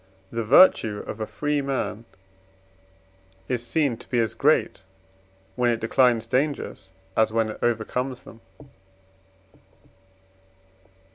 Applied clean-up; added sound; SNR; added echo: none; none; none; none.